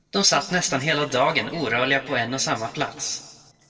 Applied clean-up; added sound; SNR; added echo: neural separator model SepFormer DNS4.